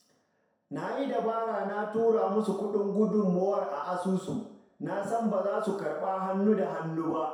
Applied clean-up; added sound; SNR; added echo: none; none; none; reverberation time 0.7 s.